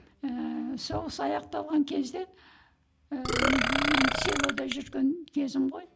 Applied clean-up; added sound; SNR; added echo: none; Burping, eructation; -3 dB; none.